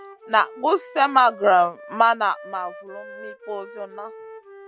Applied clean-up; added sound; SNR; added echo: none; Wind instrument, woodwind instrument; 18 dB; none.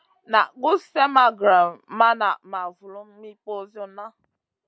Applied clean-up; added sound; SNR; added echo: none; none; none; none.